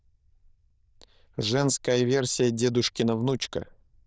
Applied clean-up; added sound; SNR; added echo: neural diffusion model UNIVERSE++.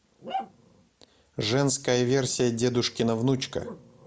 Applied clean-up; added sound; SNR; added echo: none; Growling; 16 dB; none.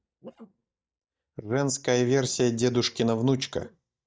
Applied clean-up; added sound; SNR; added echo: neural mask model DeepFilterNet 3.